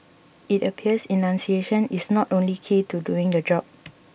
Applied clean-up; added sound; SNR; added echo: none; none; none; none.